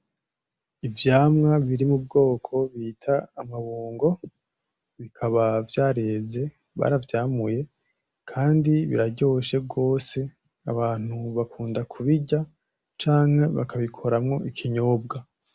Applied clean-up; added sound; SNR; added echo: none; none; none; none.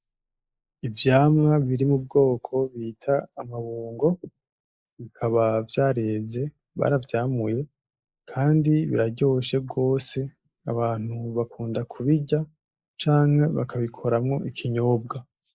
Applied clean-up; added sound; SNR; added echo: neural mask model Resemble Enhance denoiser.